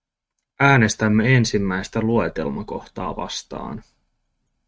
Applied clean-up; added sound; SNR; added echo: neural mask model RNNoise.